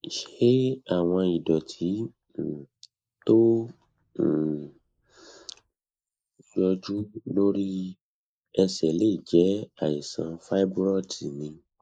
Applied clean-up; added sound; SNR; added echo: neural mask model Resemble Enhance denoiser.